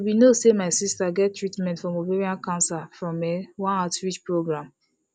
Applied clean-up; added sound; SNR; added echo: none; none; none; none.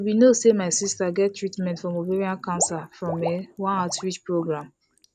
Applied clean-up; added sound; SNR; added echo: none; Water / Liquid; 16 dB; none.